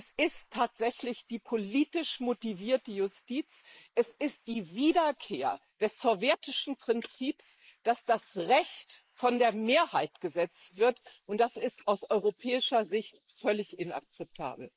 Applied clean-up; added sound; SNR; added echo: neural mask model Resemble Enhance denoiser.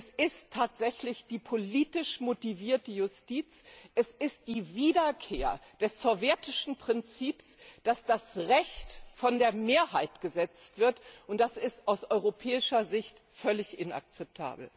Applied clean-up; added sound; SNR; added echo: none; none; none; none.